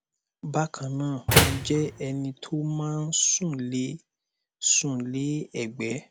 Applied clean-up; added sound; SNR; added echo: none; Slam; -4 dB; none.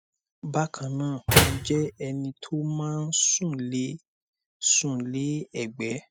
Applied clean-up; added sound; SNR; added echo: classical method spectral subtraction.